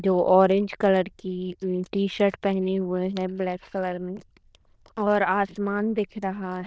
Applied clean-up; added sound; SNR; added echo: neural diffusion model UNIVERSE++.